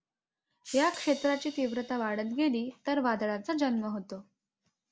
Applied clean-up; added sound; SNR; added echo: none; Hiss + Crash cymbal; 18 dB; none.